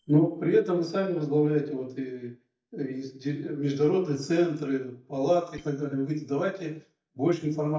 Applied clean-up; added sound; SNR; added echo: neural mask model DeepFilterNet 3.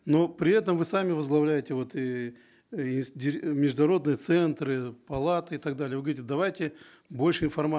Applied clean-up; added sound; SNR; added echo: none; none; none; none.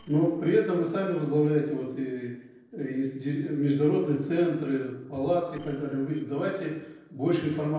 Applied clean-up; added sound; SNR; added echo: neural separator model SepFormer DNS4.